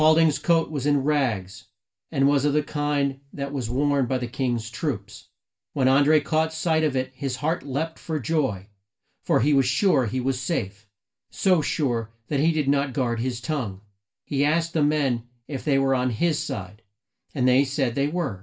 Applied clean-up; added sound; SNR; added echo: none; none; none; reverberation time 0.2 s.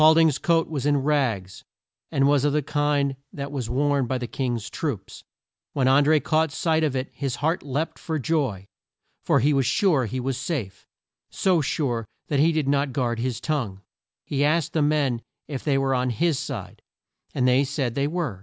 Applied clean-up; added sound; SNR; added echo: none; none; none; none.